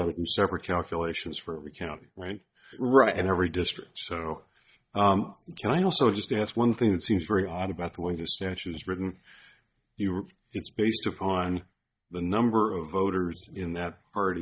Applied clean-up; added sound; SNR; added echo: neural mask model DeepFilterNet 3.